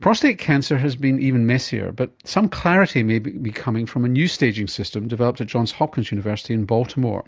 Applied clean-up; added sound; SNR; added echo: none; none; none; none.